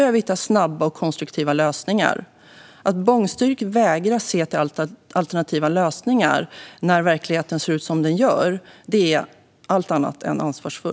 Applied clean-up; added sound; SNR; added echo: none; none; none; none.